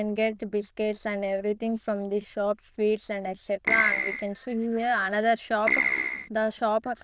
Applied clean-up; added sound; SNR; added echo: neural diffusion model UNIVERSE++.